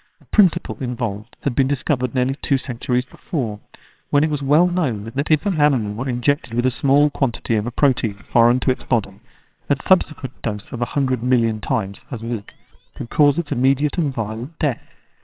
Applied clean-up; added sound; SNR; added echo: neural separator model SepFormer WHAMR!.